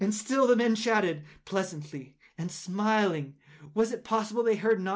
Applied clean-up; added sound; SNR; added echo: none; none; none; none.